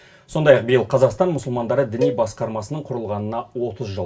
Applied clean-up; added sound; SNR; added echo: none; Cowbell; 9 dB; reverberation time 0.2 s.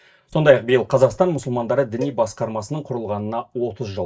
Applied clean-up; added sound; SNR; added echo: neural mask model DeepFilterNet 3.